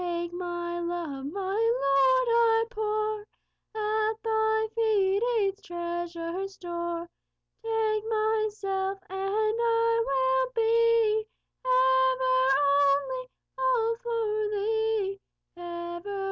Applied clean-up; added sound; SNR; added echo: none; none; none; none.